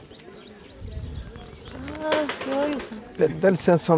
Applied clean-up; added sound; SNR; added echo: none; none; none; none.